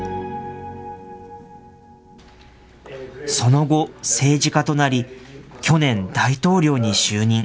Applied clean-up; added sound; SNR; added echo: none; none; none; none.